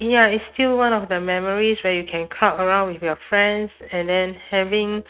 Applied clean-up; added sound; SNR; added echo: neural mask model RNNoise.